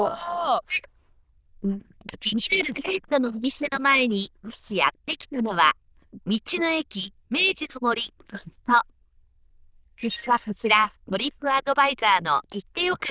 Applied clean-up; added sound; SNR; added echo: neural diffusion model UNIVERSE++.